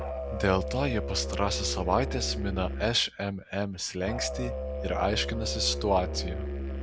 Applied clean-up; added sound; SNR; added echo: none; Musical instrument; 3 dB; none.